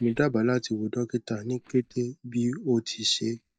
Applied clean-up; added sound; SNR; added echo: neural mask model DeepFilterNet 3.